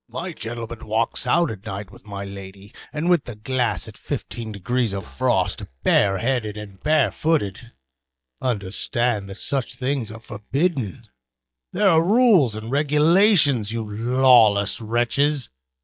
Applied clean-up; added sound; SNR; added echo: neural mask model DeepFilterNet 3.